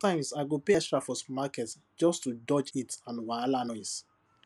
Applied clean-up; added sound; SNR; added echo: none; none; none; none.